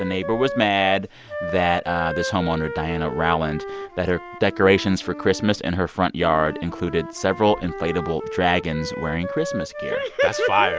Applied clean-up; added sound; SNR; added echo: none; Wind instrument, woodwind instrument; 9 dB; none.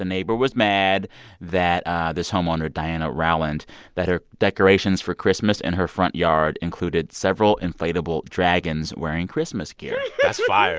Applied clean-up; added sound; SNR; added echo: none; none; none; none.